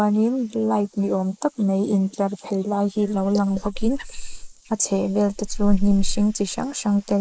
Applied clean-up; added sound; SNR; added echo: neural mask model Resemble Enhance denoiser.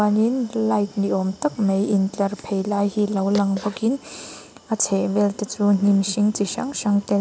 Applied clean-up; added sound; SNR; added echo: none; none; none; none.